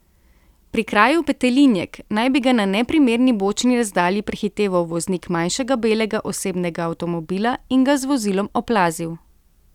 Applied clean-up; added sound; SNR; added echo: none; none; none; none.